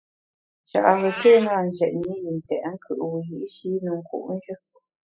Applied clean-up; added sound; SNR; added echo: classical method spectral subtraction.